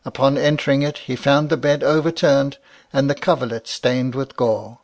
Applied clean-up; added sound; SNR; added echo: none; none; none; none.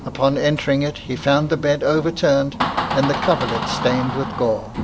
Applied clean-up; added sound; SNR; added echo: none; Door; 7 dB; none.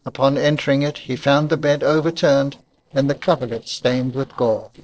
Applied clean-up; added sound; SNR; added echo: neural separator model SepFormer DNS4.